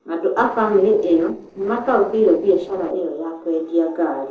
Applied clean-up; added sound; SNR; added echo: neural separator model SepFormer DNS4.